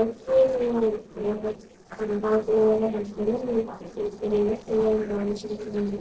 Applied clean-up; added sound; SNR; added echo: neural separator model SepFormer DNS4.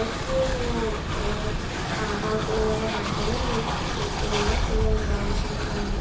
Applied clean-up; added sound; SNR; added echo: none; Train; -4 dB; reverberation time 0.6 s.